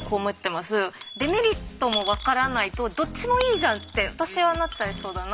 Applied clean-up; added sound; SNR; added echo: none; Coin (dropping) / Dishes, pots, and pans; 14 dB; none.